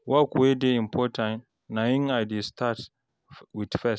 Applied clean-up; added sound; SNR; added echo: none; none; none; none.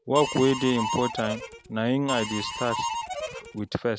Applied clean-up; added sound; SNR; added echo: none; Harmonica; 6 dB; none.